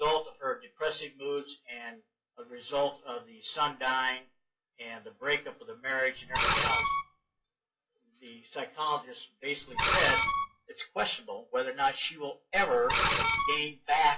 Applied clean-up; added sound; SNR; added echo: classical method WPE with log-MMSE.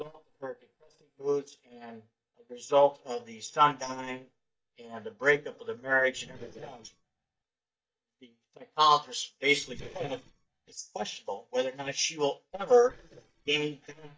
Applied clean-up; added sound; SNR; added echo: neural mask model DeepFilterNet 3.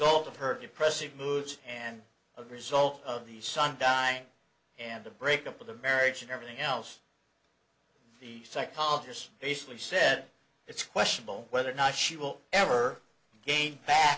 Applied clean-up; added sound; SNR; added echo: none; none; none; none.